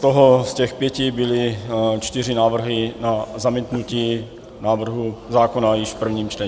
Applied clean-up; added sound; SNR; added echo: none; none; none; none.